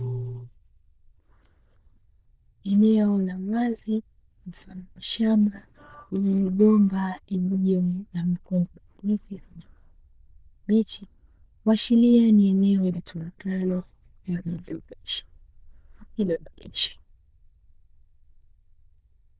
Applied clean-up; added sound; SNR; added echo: neural diffusion model UNIVERSE++.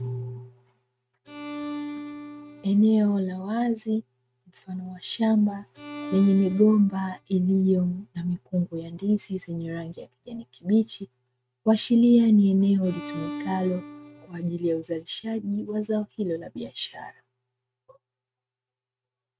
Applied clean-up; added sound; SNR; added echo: neural mask model RNNoise.